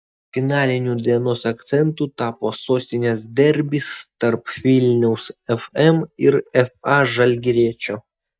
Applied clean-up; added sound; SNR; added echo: neural mask model DeepFilterNet 3.